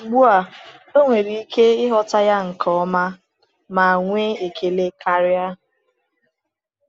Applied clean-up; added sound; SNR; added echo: none; none; none; none.